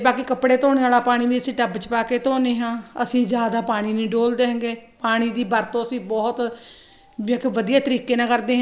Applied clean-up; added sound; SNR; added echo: none; none; none; none.